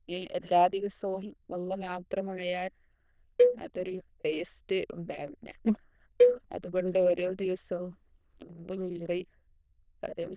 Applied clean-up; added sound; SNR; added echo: neural diffusion model UNIVERSE++.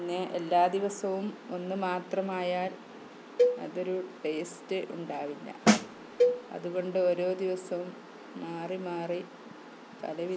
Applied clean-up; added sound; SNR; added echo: none; Cowbell + Snare drum; -2 dB; none.